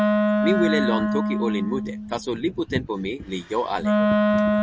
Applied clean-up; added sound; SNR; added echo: none; Wind instrument, woodwind instrument; -4 dB; none.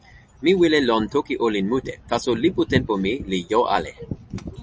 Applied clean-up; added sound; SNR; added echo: none; none; none; none.